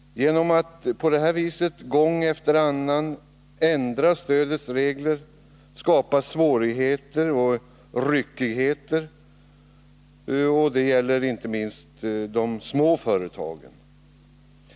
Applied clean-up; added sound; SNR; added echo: none; none; none; none.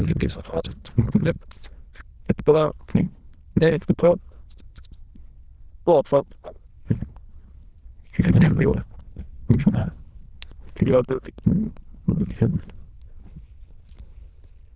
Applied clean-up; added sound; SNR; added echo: neural diffusion model UNIVERSE++.